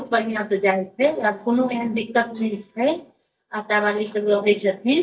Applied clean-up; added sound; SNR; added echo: neural mask model DeepFilterNet 3.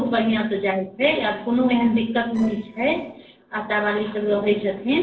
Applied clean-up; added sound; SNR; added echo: neural separator model SepFormer DNS4.